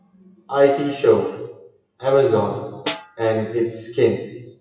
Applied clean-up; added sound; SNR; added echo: classical method WPE with log-MMSE.